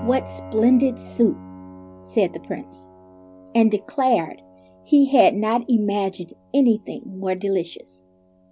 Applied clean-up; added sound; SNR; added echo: none; Piano; 20 dB; none.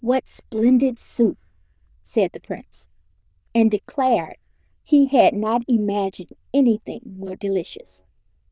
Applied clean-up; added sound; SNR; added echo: neural diffusion model UNIVERSE++.